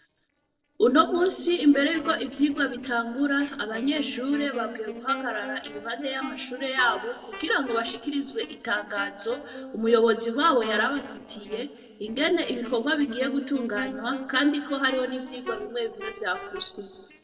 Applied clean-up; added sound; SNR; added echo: neural separator model SepFormer DNS4.